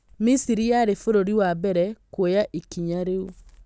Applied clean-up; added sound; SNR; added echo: none; none; none; none.